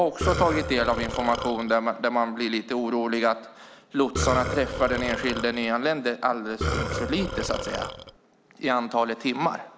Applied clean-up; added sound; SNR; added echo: none; Burping, eructation; 4 dB; none.